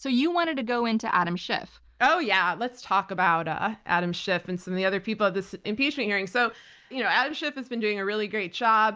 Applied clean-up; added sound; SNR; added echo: none; none; none; none.